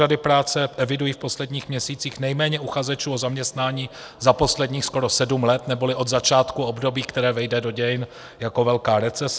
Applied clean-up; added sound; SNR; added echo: none; none; none; none.